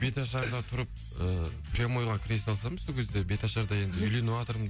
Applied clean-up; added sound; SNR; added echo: none; none; none; none.